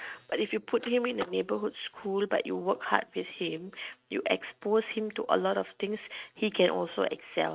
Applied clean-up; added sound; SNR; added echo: neural mask model RNNoise.